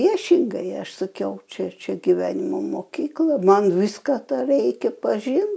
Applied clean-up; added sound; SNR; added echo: none; none; none; none.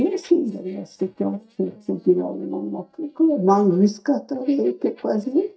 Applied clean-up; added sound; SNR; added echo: neural mask model DeepFilterNet 3.